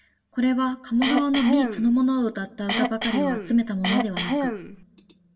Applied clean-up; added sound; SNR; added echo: none; Cough; 2 dB; reverberation time 0.3 s.